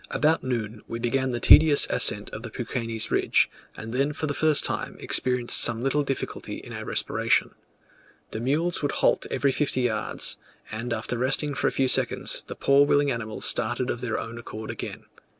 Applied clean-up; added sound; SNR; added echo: none; none; none; none.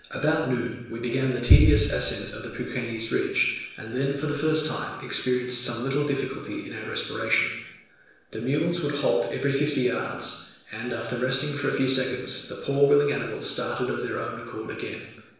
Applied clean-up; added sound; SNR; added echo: none; none; none; reverberation time 0.9 s.